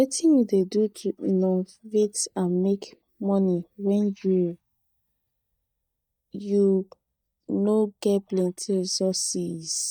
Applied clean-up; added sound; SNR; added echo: neural mask model DeepFilterNet 3.